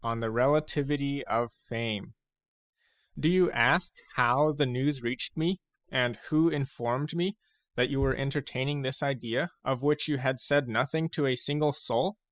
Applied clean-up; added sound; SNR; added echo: classical method spectral subtraction.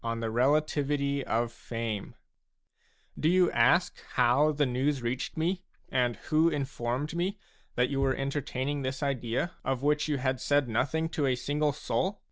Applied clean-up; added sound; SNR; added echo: none; Bass drum; 14 dB; none.